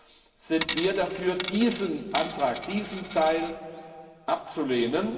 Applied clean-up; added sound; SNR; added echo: none; Coin (dropping); 9 dB; reverberation time 2.3 s.